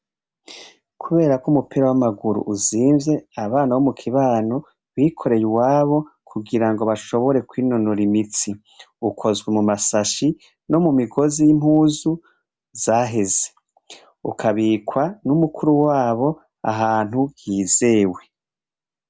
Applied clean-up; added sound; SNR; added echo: none; none; none; none.